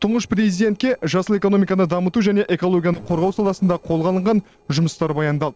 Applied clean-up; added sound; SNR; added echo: neural separator model SepFormer DNS4.